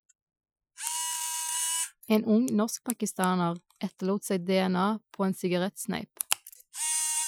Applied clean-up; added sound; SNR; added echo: classical method Wiener filter.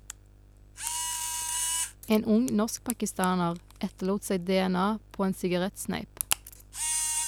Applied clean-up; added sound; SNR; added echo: none; Camera; 6 dB; none.